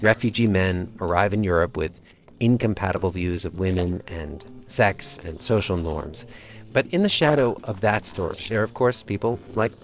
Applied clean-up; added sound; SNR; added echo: neural separator model SepFormer DNS4.